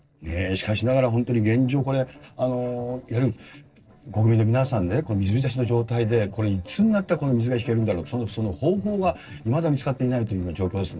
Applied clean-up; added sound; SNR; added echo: neural separator model SepFormer DNS4.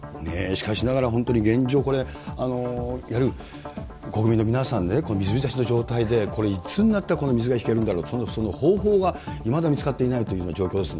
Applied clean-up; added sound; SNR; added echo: none; none; none; none.